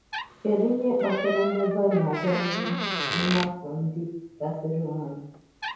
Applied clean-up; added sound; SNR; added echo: none; Door; 7 dB; reverberation time 0.9 s.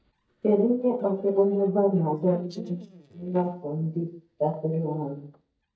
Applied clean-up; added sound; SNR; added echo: neural mask model DeepFilterNet 3.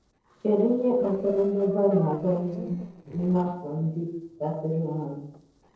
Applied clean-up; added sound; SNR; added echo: neural separator model SepFormer DNS4.